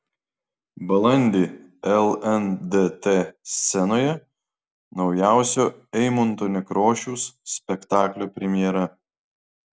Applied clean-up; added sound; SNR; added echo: none; none; none; none.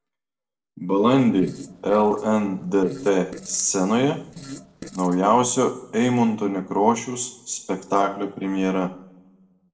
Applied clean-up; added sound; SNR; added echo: neural separator model SepFormer DNS4.